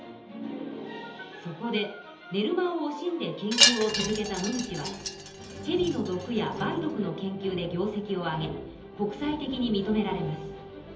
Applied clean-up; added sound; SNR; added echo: none; Wind chime; -1 dB; reverberation time 1.2 s.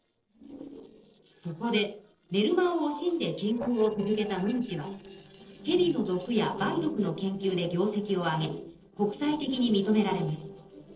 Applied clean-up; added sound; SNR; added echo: neural separator model SepFormer DNS4.